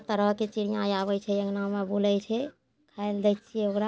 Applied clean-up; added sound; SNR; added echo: none; none; none; none.